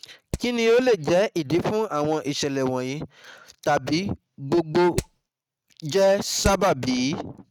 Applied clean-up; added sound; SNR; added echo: neural mask model RNNoise.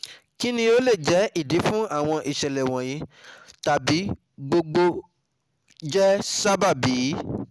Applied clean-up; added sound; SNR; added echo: none; none; none; none.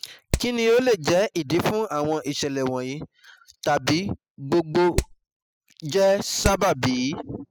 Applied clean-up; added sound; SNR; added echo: classical method spectral subtraction.